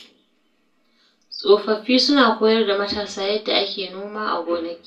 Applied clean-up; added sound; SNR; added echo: none; none; none; reverberation time 0.3 s.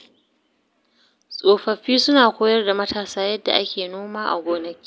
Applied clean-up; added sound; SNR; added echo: none; none; none; none.